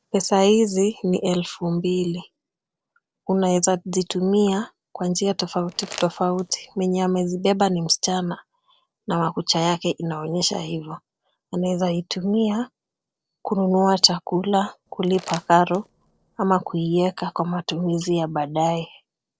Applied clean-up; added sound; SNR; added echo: neural separator model SepFormer DNS4.